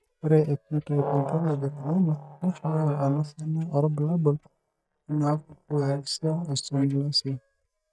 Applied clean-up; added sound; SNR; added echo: neural mask model DeepFilterNet 3.